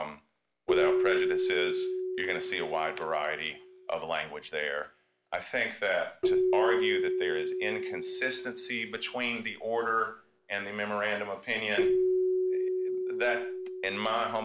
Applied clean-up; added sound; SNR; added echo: none; Keyboard (musical); -1 dB; none.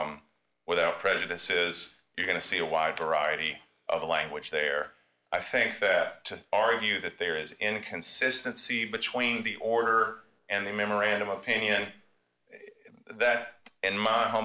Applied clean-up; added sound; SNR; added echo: none; none; none; none.